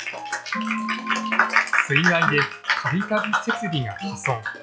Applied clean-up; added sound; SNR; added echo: classical method log-MMSE.